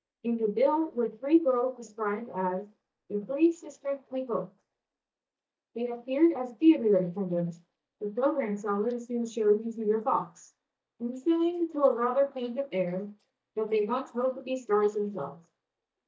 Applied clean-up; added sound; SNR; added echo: neural mask model DeepFilterNet 3.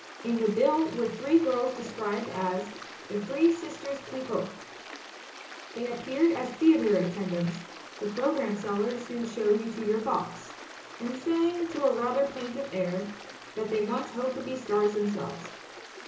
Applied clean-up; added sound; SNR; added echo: none; Stream; 15 dB; reverberation time 0.8 s.